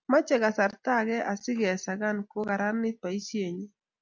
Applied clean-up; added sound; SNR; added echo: none; none; none; none.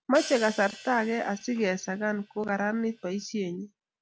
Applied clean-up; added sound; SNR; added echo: none; Hi-hat; 17 dB; none.